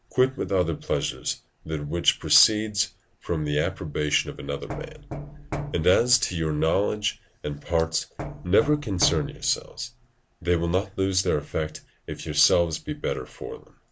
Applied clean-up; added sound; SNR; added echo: none; Knock; 10 dB; none.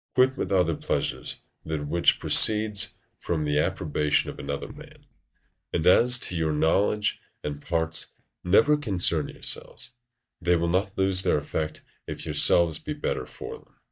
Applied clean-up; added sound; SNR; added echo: neural mask model DeepFilterNet 3.